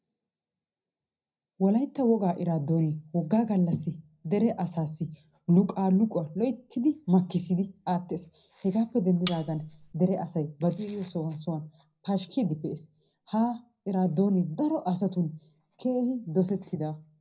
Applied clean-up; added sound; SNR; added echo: none; Cutlery, silverware; 2 dB; reverberation time 0.4 s.